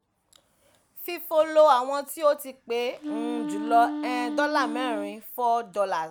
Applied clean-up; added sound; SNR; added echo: none; Wind instrument, woodwind instrument; 7 dB; none.